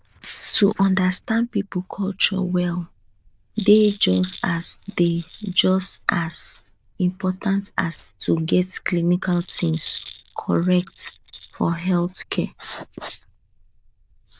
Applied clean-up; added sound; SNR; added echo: neural diffusion model UNIVERSE++.